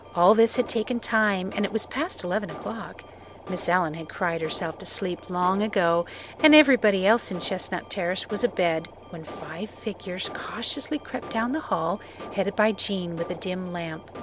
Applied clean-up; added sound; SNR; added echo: none; Alarm; 16 dB; none.